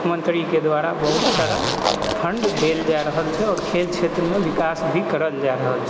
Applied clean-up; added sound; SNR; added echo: none; Zipper (clothing); 6 dB; none.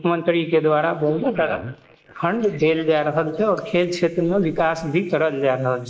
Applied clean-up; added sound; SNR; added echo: neural mask model Resemble Enhance denoiser.